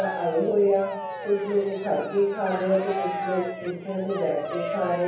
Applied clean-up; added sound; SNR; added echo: none; Cheering; 8 dB; reverberation time 0.7 s.